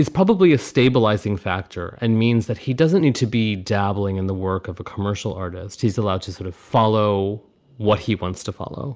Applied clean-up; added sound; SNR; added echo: none; none; none; none.